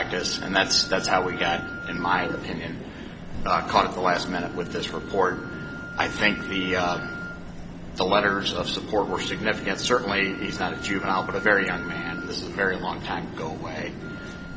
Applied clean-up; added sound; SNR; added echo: none; Wind instrument, woodwind instrument; 14 dB; none.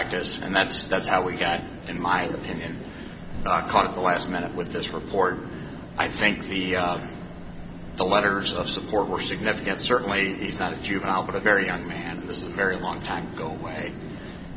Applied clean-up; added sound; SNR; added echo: none; none; none; none.